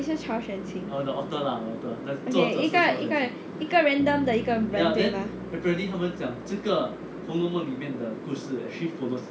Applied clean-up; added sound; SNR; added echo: none; Bass guitar; 16 dB; none.